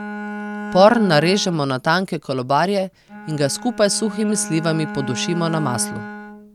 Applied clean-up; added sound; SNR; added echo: none; Bowed string instrument; 11 dB; none.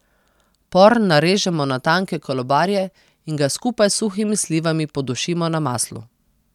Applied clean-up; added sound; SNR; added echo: none; none; none; none.